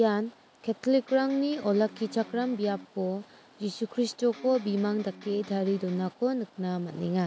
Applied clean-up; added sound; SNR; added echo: none; Electric guitar; 18 dB; none.